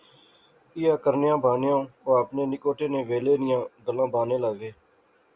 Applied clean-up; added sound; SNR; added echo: none; none; none; none.